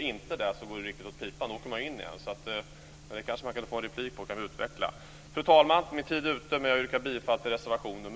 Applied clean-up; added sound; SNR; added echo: none; none; none; none.